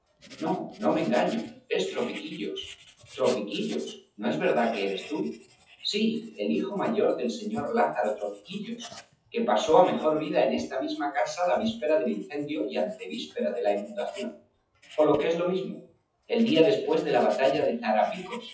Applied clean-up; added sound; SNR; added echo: classical method WPE with log-MMSE.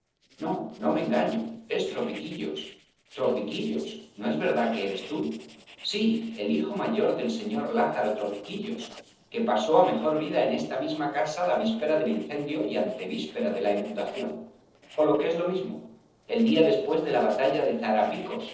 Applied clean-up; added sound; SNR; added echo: neural separator model SepFormer DNS4.